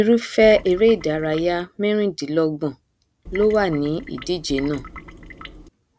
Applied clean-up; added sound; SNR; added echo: none; Trickle, dribble / Water tap, faucet; 16 dB; none.